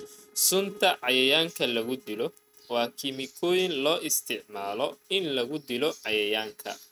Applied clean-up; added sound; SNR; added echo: neural mask model RNNoise.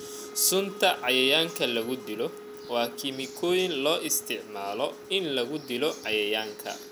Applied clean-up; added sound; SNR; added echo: none; Wind instrument, woodwind instrument; 16 dB; none.